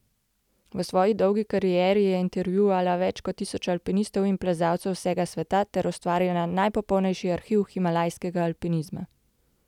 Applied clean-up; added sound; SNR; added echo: none; none; none; none.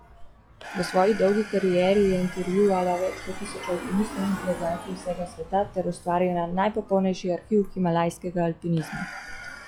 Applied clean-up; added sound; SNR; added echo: classical method log-MMSE.